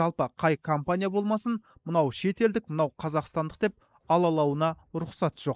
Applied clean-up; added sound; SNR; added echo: neural mask model Resemble Enhance denoiser.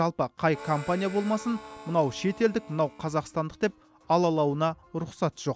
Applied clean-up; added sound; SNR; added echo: none; Harmonica; 17 dB; none.